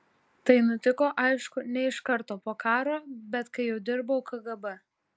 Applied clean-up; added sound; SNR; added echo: none; none; none; none.